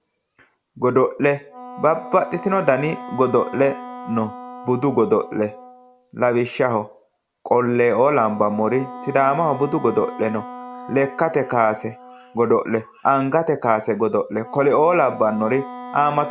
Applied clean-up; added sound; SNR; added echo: none; Wind instrument, woodwind instrument; 16 dB; none.